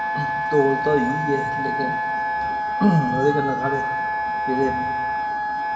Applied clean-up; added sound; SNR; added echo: none; Wind instrument, woodwind instrument; 0 dB; reverberation time 1.8 s.